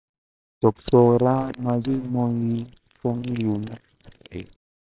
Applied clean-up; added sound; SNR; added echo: neural separator model SepFormer WHAMR!.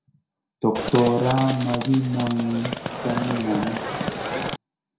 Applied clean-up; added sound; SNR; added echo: none; Livestock, farm animals, working animals; 5 dB; reverberation time 0.6 s.